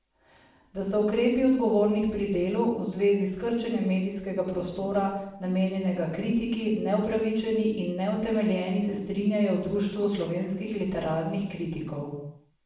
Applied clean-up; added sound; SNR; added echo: none; none; none; reverberation time 0.7 s.